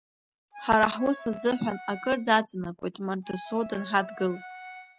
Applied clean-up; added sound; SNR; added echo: none; Wind instrument, woodwind instrument; 15 dB; none.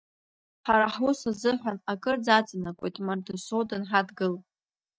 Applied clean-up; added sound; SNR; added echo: neural mask model DeepFilterNet 3.